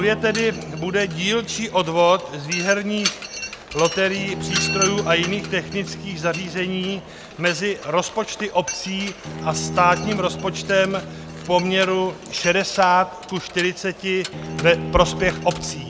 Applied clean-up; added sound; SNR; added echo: none; Mechanisms + Bowed string instrument; 9 dB; none.